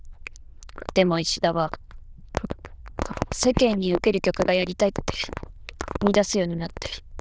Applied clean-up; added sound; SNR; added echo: neural diffusion model UNIVERSE++.